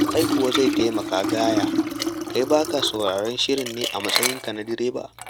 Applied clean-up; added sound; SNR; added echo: none; Liquid; 2 dB; none.